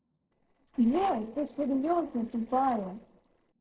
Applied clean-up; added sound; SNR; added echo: neural separator model SepFormer DNS4.